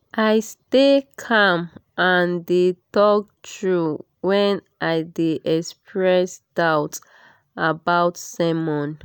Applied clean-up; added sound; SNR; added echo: none; none; none; none.